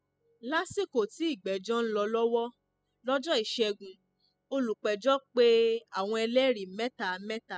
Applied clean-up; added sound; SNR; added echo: classical method spectral subtraction.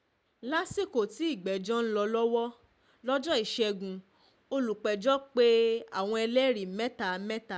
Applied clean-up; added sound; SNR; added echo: none; none; none; none.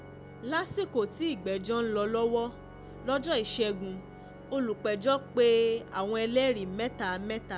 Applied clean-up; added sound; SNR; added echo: none; Organ; 16 dB; none.